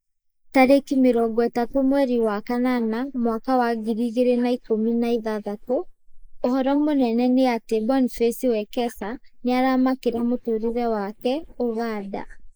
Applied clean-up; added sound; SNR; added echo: neural mask model Resemble Enhance denoiser.